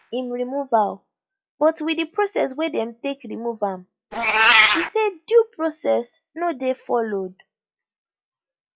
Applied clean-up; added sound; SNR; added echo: classical method log-MMSE.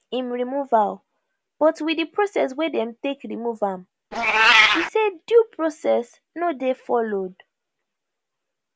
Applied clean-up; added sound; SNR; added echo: none; Meow; 3 dB; none.